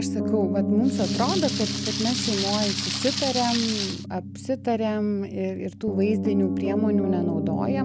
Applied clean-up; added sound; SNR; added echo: none; Rain + Piano; 1 dB; none.